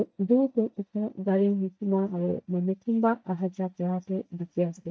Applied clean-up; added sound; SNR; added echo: neural mask model DeepFilterNet 3.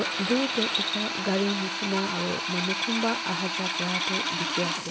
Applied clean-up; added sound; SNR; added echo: none; Drill; -1 dB; none.